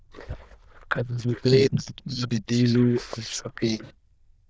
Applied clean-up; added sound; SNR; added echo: neural diffusion model UNIVERSE++.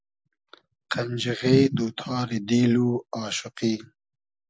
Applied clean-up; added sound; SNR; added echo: none; none; none; none.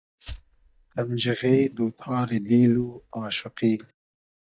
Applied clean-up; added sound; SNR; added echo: neural mask model DeepFilterNet 3.